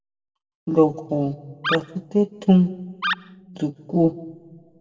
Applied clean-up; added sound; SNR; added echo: none; Animal; 7 dB; reverberation time 1.1 s.